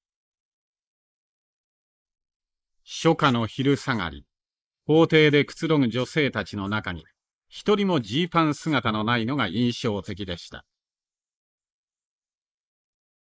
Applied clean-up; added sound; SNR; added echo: neural mask model Resemble Enhance denoiser.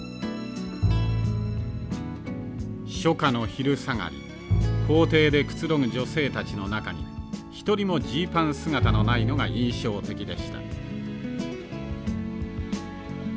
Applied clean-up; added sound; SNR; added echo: none; Bowed string instrument; 3 dB; none.